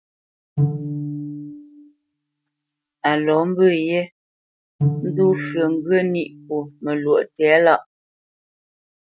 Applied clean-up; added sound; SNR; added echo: neural mask model RNNoise.